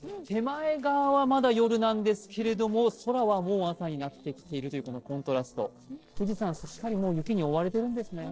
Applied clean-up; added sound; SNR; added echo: neural separator model SepFormer DNS4.